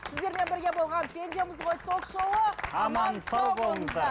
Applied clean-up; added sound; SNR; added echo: none; none; none; none.